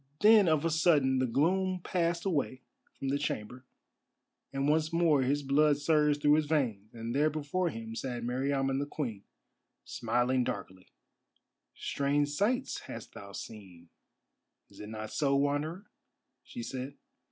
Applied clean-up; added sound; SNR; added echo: none; none; none; none.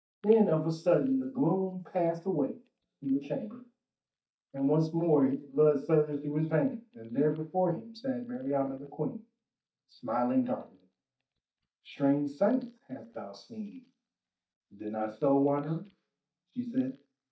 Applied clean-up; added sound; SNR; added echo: neural mask model DeepFilterNet 3.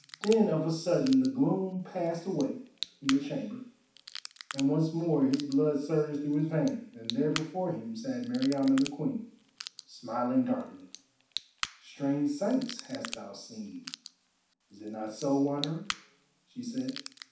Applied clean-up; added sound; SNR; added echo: none; Crack / Crackle; 15 dB; reverberation time 0.7 s.